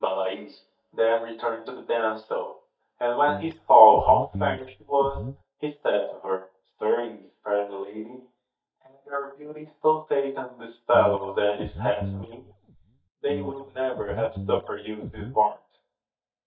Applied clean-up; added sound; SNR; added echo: neural mask model DeepFilterNet 3.